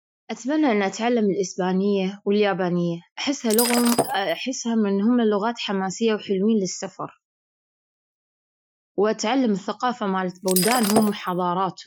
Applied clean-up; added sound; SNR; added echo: classical method Wiener filter.